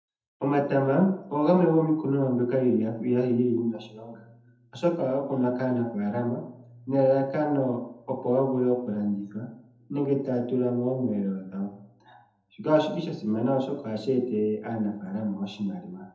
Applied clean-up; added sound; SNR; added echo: none; none; none; reverberation time 0.7 s.